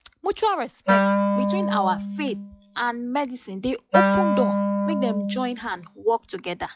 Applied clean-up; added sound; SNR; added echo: classical method log-MMSE.